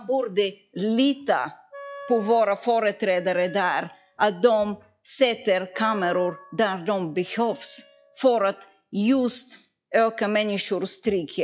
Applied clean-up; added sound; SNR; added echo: classical method log-MMSE.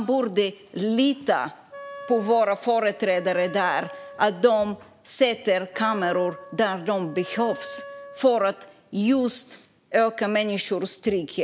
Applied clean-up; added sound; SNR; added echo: none; Wind instrument, woodwind instrument; 16 dB; none.